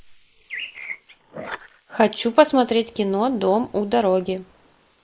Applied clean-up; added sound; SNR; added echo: neural mask model Resemble Enhance denoiser.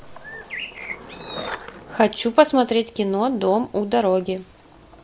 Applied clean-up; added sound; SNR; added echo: none; Bird + Skateboard; 15 dB; none.